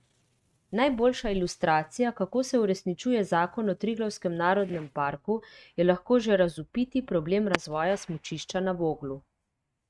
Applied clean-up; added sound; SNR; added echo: neural mask model RNNoise.